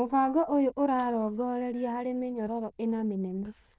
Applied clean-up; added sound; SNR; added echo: neural diffusion model UNIVERSE++.